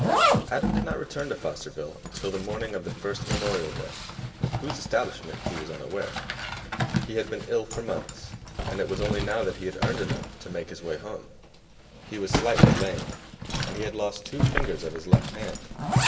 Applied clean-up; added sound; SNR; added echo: none; Zipper (clothing); -4 dB; reverberation time 1.0 s.